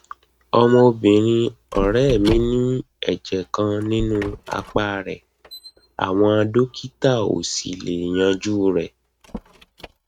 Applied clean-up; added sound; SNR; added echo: neural mask model RNNoise.